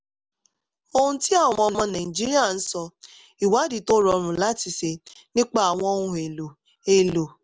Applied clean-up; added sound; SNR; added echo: none; none; none; none.